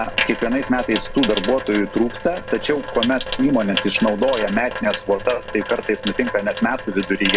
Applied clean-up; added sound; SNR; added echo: none; Sink (filling or washing) / Water tap, faucet; 7 dB; none.